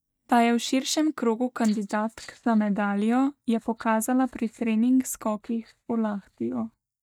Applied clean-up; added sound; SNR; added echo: neural mask model DeepFilterNet 3.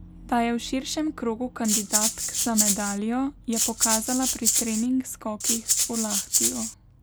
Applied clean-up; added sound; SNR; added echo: none; Rattle (instrument); -3 dB; none.